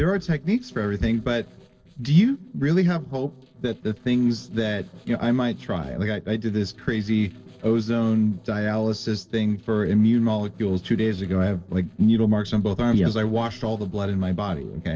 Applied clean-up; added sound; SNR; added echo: neural separator model SepFormer DNS4.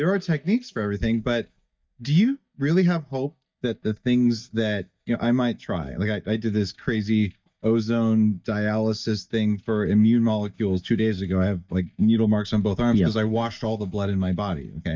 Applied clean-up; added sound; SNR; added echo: neural mask model DeepFilterNet 3.